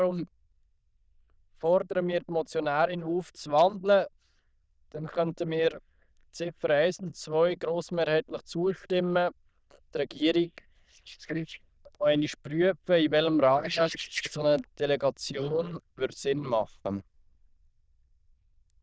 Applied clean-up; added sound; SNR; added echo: neural diffusion model UNIVERSE++.